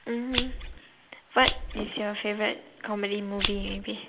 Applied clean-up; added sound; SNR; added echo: neural mask model Resemble Enhance denoiser.